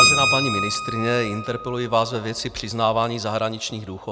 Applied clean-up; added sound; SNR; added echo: none; Keyboard (musical); 1 dB; none.